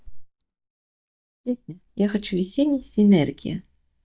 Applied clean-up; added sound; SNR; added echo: neural mask model DeepFilterNet 3.